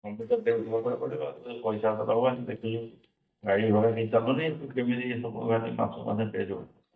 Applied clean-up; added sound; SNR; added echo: neural mask model DeepFilterNet 3.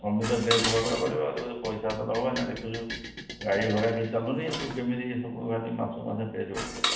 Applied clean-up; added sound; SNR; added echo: none; Dishes, pots, and pans; 6 dB; reverberation time 0.8 s.